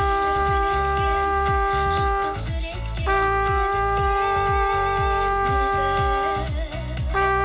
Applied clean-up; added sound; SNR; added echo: none; Trumpet; -4 dB; reverberation time 2.0 s.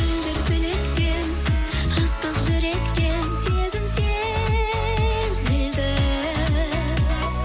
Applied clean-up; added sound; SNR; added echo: none; none; none; none.